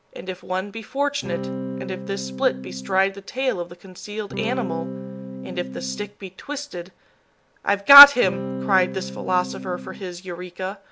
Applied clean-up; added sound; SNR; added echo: none; Electric guitar / Strum; 7 dB; none.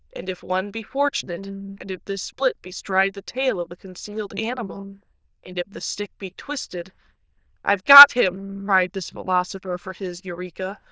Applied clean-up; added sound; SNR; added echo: neural diffusion model UNIVERSE++.